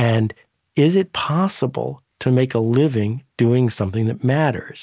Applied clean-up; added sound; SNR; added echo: none; none; none; none.